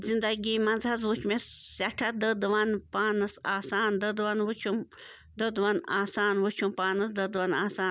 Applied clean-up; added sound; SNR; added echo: none; none; none; none.